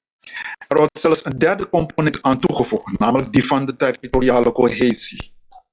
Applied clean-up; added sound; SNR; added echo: classical method log-MMSE.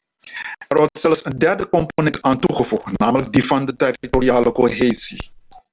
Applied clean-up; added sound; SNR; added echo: none; Crackle; 16 dB; none.